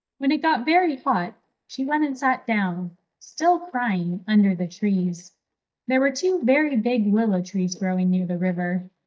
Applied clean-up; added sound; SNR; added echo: neural mask model DeepFilterNet 3.